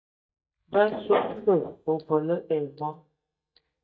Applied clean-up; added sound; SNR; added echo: neural mask model DeepFilterNet 3.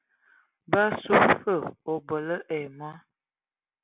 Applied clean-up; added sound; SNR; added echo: none; none; none; none.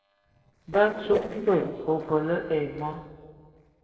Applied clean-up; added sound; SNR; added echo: neural separator model SepFormer DNS4.